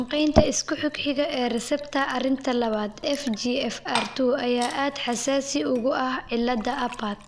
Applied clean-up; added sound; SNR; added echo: none; Fill (with liquid) / Glass; 8 dB; none.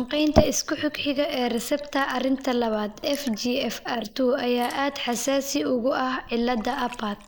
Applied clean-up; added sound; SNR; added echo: neural mask model Resemble Enhance denoiser.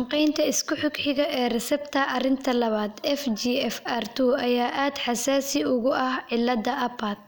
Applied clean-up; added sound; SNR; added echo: none; none; none; none.